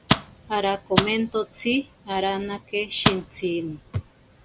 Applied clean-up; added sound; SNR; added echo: none; Rattle (instrument); -3 dB; none.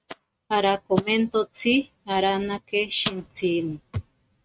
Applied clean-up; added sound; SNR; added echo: neural mask model RNNoise.